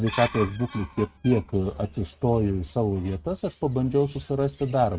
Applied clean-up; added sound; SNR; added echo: neural mask model RNNoise.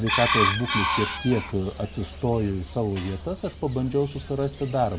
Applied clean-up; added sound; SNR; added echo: none; Chicken, rooster; 4 dB; none.